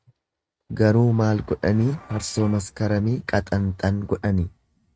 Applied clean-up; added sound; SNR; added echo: neural mask model RNNoise.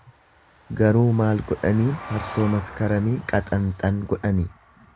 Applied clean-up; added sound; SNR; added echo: none; Vehicle + Wind instrument, woodwind instrument; 18 dB; none.